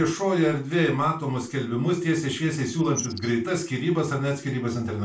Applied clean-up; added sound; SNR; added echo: neural separator model SepFormer DNS4.